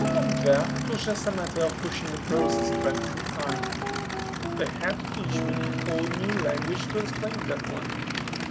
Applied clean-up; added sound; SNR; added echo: none; Idling / Aircraft + Guitar; -2 dB; none.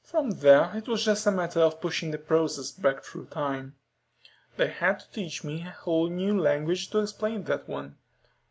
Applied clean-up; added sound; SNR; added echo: none; none; none; none.